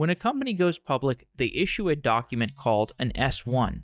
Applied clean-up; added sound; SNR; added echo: neural mask model DeepFilterNet 3.